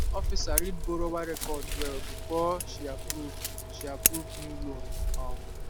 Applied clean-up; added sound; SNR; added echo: none; Scissors; -5 dB; none.